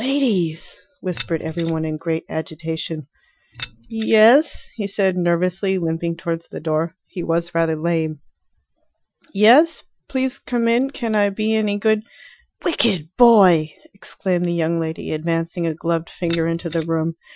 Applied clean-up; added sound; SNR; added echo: classical method Wiener filter.